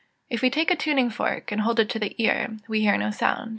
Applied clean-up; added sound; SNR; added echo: none; none; none; none.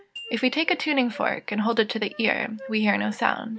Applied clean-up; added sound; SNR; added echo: none; Wind instrument, woodwind instrument + Glockenspiel; 20 dB; none.